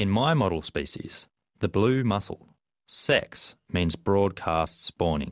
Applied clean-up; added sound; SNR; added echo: none; none; none; none.